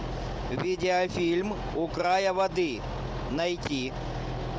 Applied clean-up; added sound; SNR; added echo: none; none; none; none.